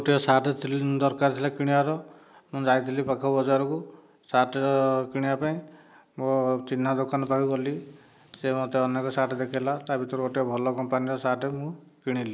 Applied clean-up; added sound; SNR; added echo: neural mask model Resemble Enhance denoiser.